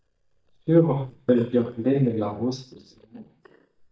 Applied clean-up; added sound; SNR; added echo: neural mask model DeepFilterNet 3.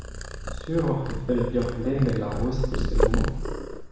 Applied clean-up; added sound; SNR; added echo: none; Purr; 0 dB; reverberation time 1.1 s.